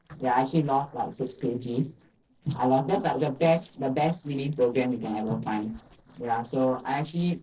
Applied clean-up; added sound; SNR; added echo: neural separator model SepFormer DNS4.